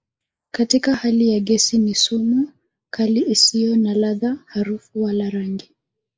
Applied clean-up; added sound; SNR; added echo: neural mask model Resemble Enhance denoiser.